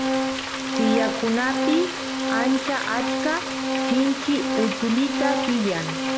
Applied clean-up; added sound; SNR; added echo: none; Organ + Frying (food); 0 dB; none.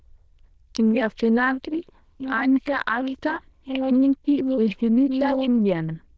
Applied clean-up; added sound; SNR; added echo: neural diffusion model UNIVERSE++.